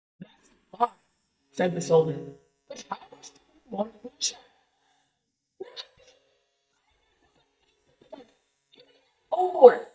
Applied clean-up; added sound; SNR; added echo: neural mask model DeepFilterNet 3.